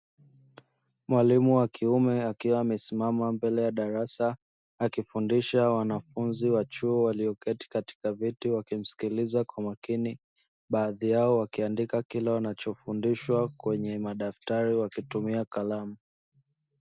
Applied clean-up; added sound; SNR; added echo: none; none; none; none.